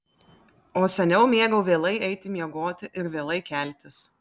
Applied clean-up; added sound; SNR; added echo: none; none; none; none.